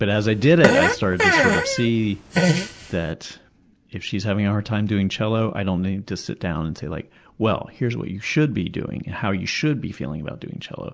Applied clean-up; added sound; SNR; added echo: none; Fart; -2 dB; none.